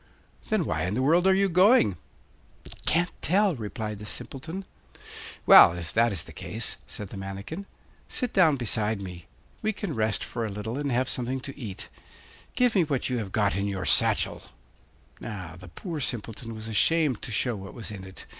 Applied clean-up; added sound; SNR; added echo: none; none; none; none.